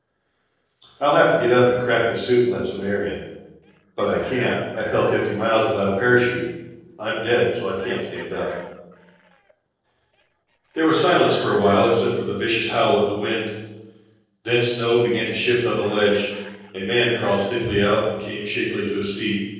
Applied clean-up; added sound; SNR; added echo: neural separator model SepFormer DNS4.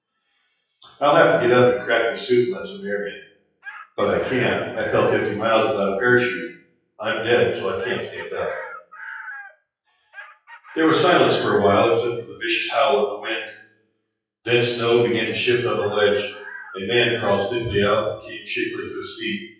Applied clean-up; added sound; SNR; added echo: classical method WPE with log-MMSE.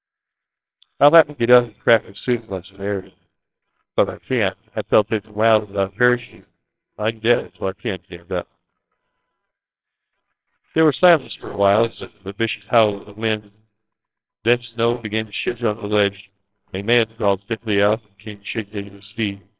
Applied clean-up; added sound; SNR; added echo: neural separator model SepFormer WHAMR!.